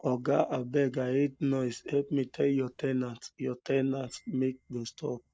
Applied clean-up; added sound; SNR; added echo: neural mask model DeepFilterNet 3.